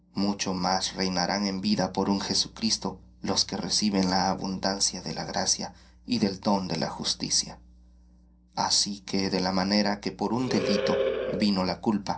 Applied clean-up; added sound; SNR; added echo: none; Animal; 1 dB; reverberation time 0.3 s.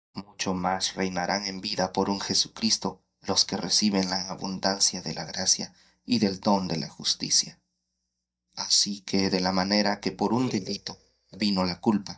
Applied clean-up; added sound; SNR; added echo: neural mask model DeepFilterNet 3.